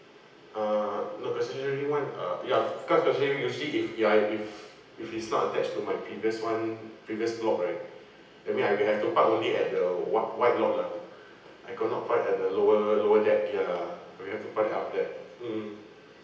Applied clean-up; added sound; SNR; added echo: none; none; none; reverberation time 0.9 s.